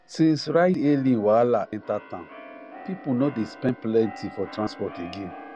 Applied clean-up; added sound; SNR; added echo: none; Keyboard (musical); 18 dB; none.